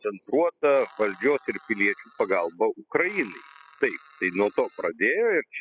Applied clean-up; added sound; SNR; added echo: classical method spectral subtraction.